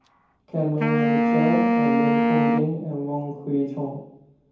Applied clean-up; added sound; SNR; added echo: none; Wind instrument, woodwind instrument; -5 dB; reverberation time 0.9 s.